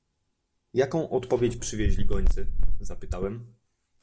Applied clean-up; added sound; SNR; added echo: none; none; none; none.